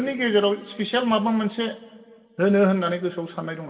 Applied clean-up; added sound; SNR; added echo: none; none; none; reverberation time 1.3 s.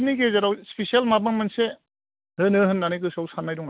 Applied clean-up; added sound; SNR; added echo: none; none; none; none.